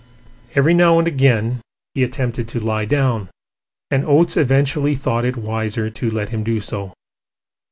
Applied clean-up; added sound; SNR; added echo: none; none; none; none.